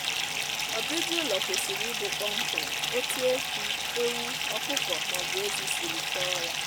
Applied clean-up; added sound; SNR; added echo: none; Fill (with liquid) / Bathtub (filling or washing); -5 dB; none.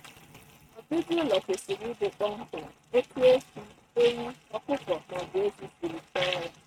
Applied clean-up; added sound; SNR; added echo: neural mask model RNNoise.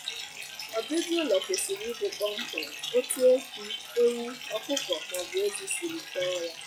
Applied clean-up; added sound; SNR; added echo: classical method log-MMSE.